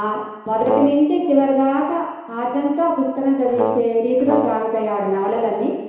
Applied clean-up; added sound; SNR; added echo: none; Brass instrument; 6 dB; reverberation time 1.0 s.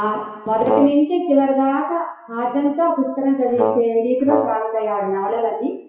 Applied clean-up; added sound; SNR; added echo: classical method WPE with log-MMSE.